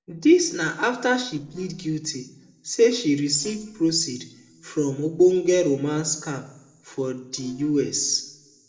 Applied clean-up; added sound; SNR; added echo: neural separator model SepFormer DNS4.